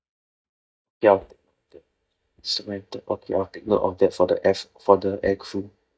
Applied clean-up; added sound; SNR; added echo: neural mask model DeepFilterNet 3.